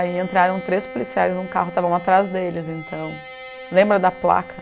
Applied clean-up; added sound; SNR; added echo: none; Bowed string instrument; 15 dB; none.